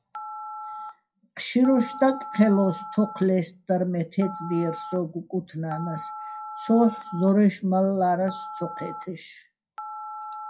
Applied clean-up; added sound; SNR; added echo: classical method WPE with log-MMSE.